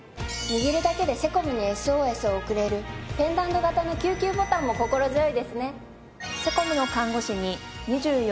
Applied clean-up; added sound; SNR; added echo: none; none; none; none.